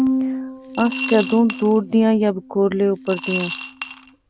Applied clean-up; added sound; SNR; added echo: none; Coin (dropping) / Glass + Bowed string instrument; 7 dB; none.